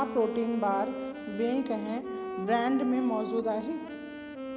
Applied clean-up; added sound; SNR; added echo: none; Wind instrument, woodwind instrument; 8 dB; none.